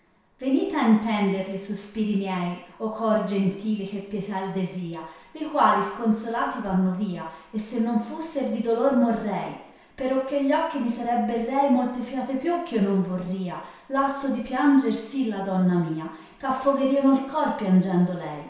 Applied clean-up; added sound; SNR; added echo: none; none; none; reverberation time 0.7 s.